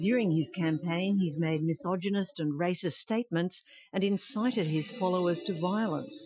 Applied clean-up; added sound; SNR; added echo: classical method Wiener filter.